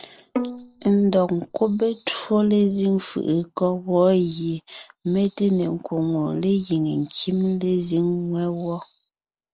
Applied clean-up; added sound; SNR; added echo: neural separator model SepFormer DNS4.